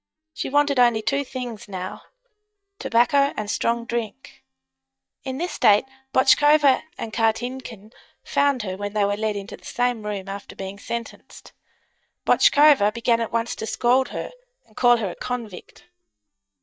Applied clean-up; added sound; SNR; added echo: neural mask model DeepFilterNet 3.